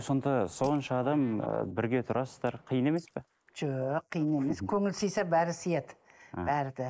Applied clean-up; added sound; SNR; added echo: neural mask model Resemble Enhance denoiser.